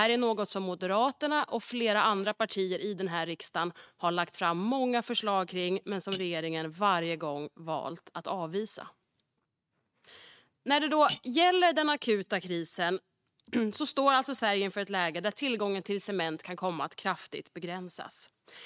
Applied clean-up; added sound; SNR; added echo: neural mask model RNNoise.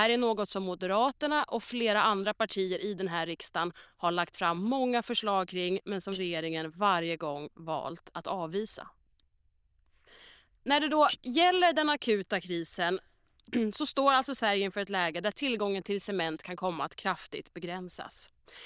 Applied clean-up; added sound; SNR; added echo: neural diffusion model UNIVERSE++.